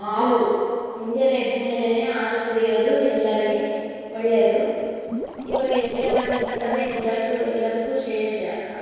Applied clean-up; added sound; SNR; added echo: neural separator model SepFormer DNS4.